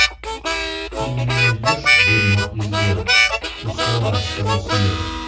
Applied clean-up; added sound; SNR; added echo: none; Harmonica; -3 dB; reverberation time 0.6 s.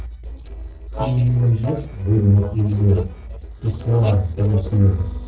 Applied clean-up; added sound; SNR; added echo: neural separator model SepFormer DNS4.